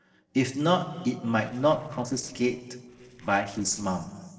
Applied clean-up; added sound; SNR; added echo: neural separator model SepFormer DNS4.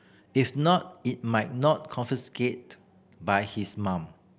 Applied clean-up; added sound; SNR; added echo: none; none; none; none.